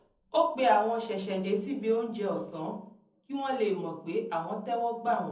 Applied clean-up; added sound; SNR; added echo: none; none; none; reverberation time 0.6 s.